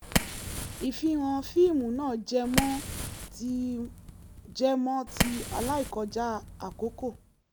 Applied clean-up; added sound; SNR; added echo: none; Fire; 5 dB; none.